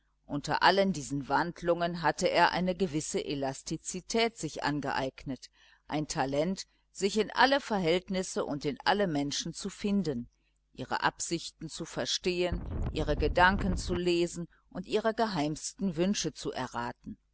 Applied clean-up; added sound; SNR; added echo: none; Wind; 3 dB; none.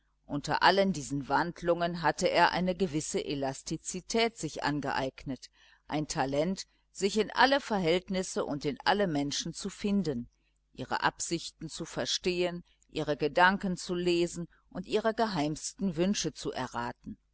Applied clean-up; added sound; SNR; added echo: none; none; none; none.